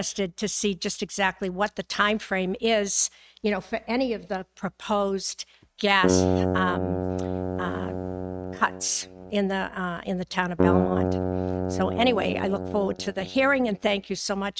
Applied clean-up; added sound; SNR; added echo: neural mask model RNNoise.